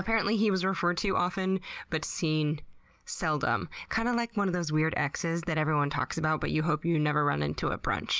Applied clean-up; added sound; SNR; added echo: none; none; none; none.